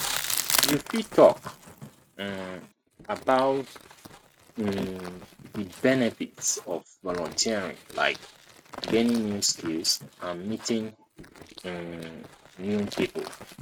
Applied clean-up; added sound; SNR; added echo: neural mask model RNNoise.